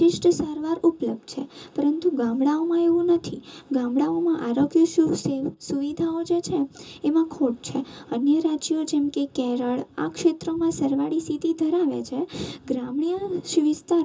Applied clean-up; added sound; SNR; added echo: none; none; none; reverberation time 0.2 s.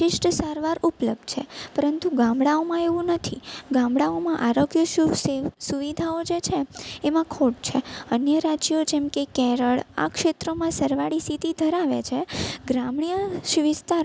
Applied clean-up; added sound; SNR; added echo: none; none; none; none.